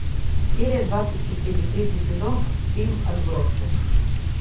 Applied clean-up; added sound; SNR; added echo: none; Wind; 14 dB; reverberation time 0.3 s.